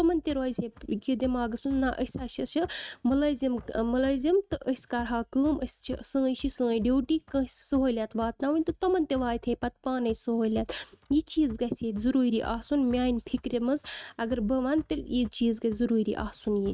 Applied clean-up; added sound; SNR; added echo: neural mask model RNNoise.